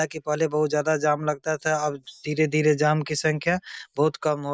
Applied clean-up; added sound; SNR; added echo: neural mask model Resemble Enhance denoiser.